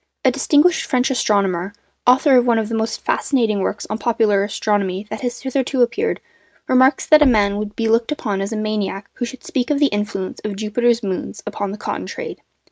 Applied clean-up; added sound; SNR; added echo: neural mask model RNNoise.